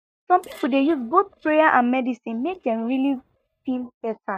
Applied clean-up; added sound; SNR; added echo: neural mask model DeepFilterNet 3.